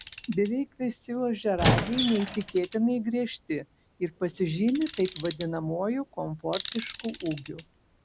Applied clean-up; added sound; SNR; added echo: none; Squeak + Tools; 0 dB; none.